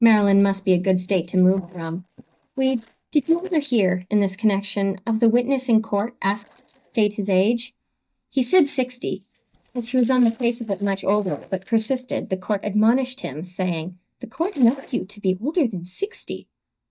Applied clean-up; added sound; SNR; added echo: neural mask model DeepFilterNet 3.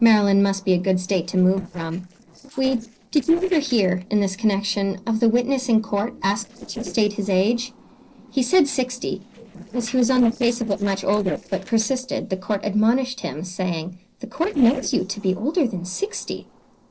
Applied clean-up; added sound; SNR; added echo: neural separator model SepFormer DNS4.